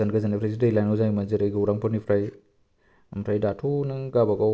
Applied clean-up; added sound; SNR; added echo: none; none; none; none.